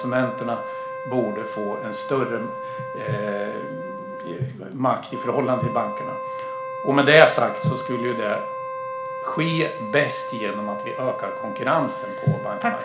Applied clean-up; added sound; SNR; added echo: none; Wind instrument, woodwind instrument; 7 dB; reverberation time 0.4 s.